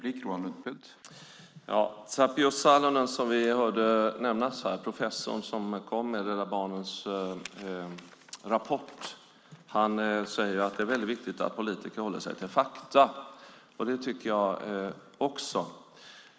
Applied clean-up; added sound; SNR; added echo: none; none; none; none.